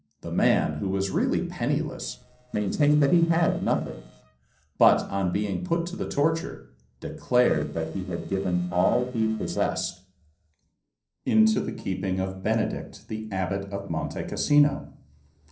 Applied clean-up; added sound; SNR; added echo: neural separator model SepFormer DNS4.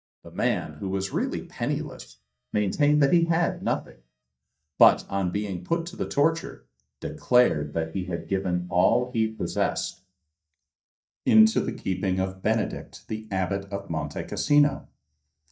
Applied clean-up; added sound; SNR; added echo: neural mask model DeepFilterNet 3.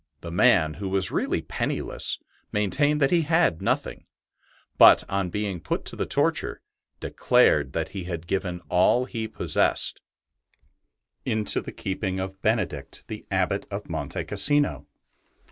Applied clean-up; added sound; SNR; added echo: none; none; none; none.